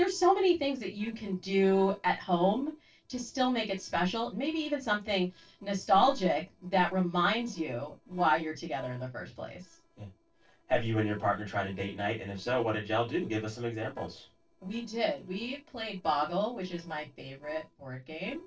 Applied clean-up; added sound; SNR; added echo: neural separator model SepFormer DNS4.